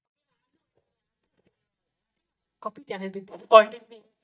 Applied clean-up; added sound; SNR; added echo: neural mask model DeepFilterNet 3.